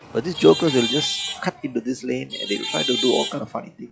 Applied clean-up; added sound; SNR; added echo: classical method log-MMSE.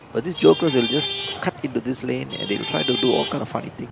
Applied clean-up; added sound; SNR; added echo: none; Traffic noise, roadway noise / Vehicle horn, car horn, honking; 7 dB; none.